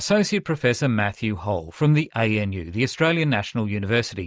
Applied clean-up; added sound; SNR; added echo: neural mask model Resemble Enhance denoiser.